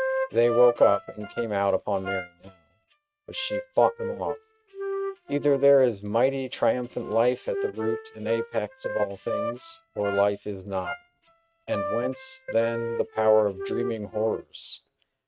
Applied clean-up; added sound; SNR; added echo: neural mask model RNNoise.